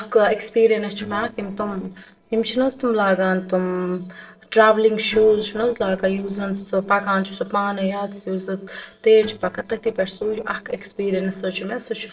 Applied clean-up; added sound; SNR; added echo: neural separator model SepFormer DNS4.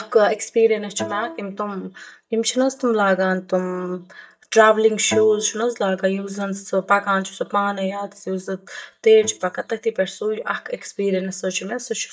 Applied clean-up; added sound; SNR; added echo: neural mask model DeepFilterNet 3.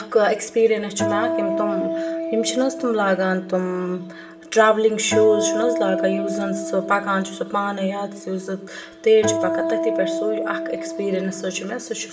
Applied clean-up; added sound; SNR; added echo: none; Acoustic guitar; 5 dB; reverberation time 0.7 s.